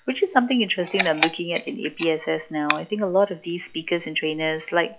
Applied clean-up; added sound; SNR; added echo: classical method log-MMSE.